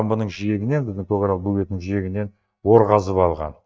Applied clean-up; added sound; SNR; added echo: neural mask model DeepFilterNet 3.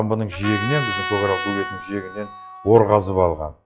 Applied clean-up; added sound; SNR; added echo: classical method log-MMSE.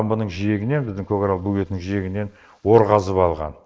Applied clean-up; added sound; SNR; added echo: neural mask model Resemble Enhance denoiser.